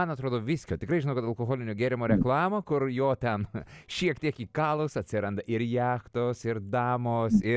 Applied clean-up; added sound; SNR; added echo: none; none; none; none.